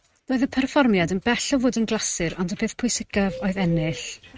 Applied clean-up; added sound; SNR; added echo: neural mask model RNNoise.